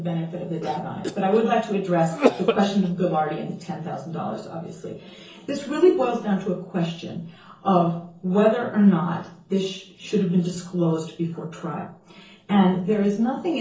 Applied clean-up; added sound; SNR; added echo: neural separator model SepFormer DNS4.